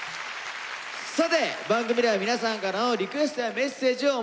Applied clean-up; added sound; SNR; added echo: none; none; none; none.